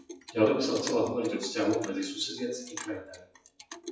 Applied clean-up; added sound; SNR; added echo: classical method WPE with log-MMSE.